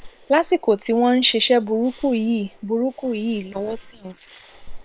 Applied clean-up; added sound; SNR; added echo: neural separator model SepFormer WHAM!.